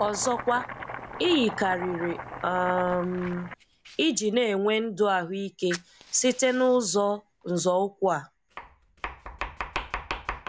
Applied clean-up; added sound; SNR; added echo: none; Domestic sounds, home sounds; 12 dB; none.